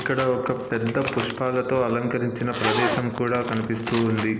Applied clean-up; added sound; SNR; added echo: none; Zipper (clothing); 8 dB; none.